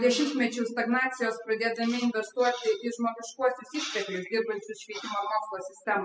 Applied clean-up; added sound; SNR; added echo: classical method spectral subtraction.